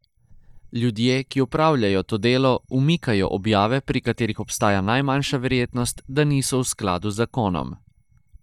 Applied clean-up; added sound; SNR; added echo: neural mask model DeepFilterNet 3.